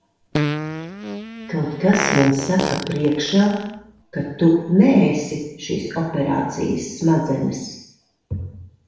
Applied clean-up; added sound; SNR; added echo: none; Fart; 6 dB; reverberation time 0.8 s.